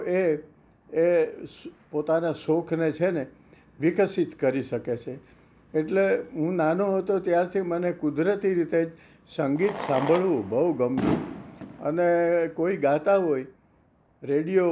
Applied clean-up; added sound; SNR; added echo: none; Fireworks; 15 dB; none.